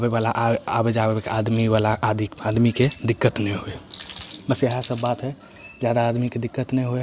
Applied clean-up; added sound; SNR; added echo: none; none; none; none.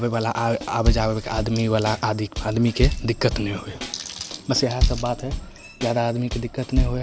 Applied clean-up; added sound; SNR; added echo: none; Bass drum / Snare drum / Drum kit; 3 dB; none.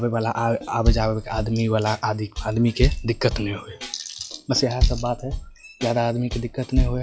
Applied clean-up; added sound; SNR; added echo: classical method log-MMSE.